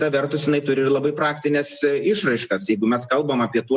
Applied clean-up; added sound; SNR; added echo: none; none; none; none.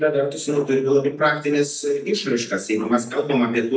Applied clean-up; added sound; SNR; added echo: neural mask model DeepFilterNet 3.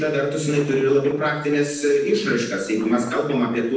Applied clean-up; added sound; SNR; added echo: neural separator model SepFormer DNS4.